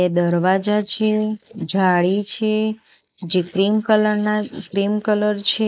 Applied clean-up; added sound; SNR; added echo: neural mask model Resemble Enhance denoiser.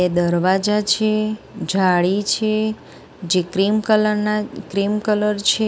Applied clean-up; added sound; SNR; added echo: none; none; none; none.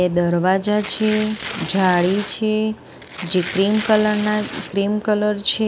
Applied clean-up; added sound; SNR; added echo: none; Tearing; 11 dB; none.